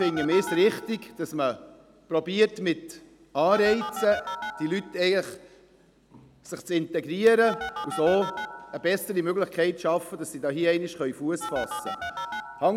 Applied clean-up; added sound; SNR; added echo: none; Telephone; 12 dB; none.